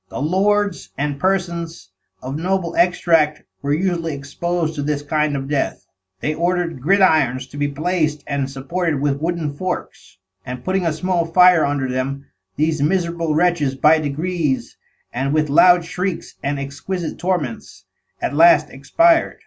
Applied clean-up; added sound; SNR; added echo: none; none; none; none.